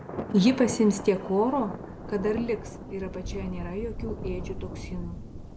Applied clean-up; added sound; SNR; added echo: none; Thunder; 9 dB; none.